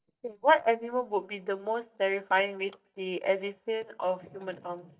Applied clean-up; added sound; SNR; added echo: neural mask model DeepFilterNet 3.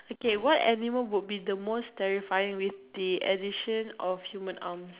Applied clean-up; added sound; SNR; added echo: none; none; none; none.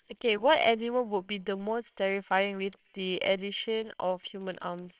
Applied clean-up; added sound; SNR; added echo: neural separator model SepFormer WHAMR!.